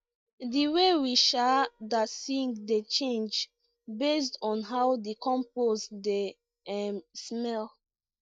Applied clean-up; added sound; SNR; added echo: neural mask model DeepFilterNet 3.